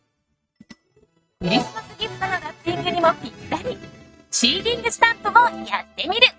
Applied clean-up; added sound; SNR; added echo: neural mask model RNNoise.